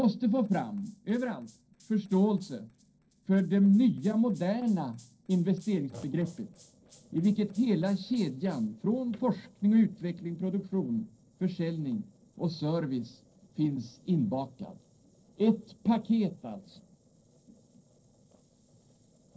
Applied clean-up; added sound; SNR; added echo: neural separator model SepFormer DNS4.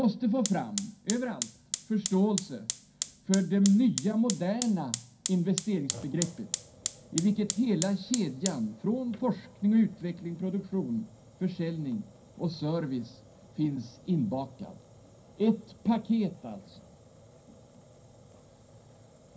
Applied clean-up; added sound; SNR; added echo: none; Fire; 11 dB; reverberation time 0.3 s.